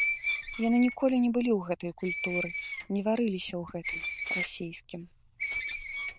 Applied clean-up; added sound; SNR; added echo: neural diffusion model UNIVERSE++.